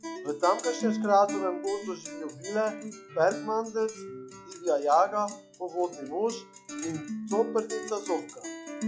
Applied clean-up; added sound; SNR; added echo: classical method log-MMSE.